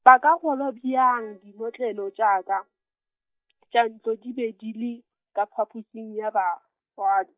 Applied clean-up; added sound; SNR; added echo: neural mask model DeepFilterNet 3.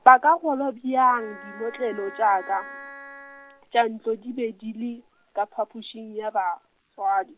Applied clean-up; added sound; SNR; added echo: none; Wind instrument, woodwind instrument; 17 dB; none.